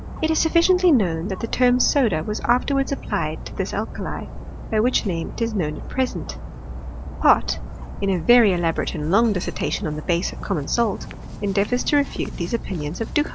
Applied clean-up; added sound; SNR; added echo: none; Dog; 9 dB; none.